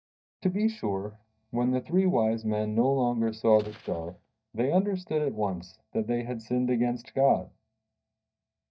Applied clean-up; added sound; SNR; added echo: neural mask model DeepFilterNet 3.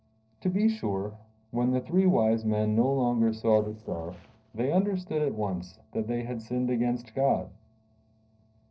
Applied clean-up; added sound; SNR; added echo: neural separator model SepFormer DNS4.